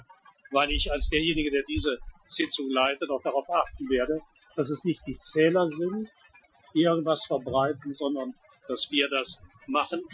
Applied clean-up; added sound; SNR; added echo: classical method Wiener filter.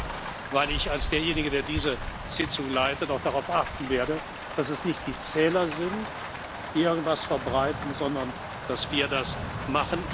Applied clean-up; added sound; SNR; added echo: none; Rain; 7 dB; none.